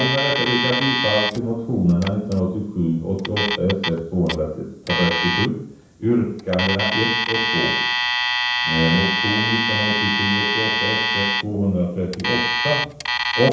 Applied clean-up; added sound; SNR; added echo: none; Alarm; 1 dB; reverberation time 0.7 s.